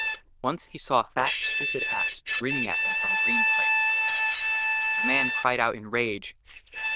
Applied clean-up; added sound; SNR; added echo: neural diffusion model UNIVERSE++.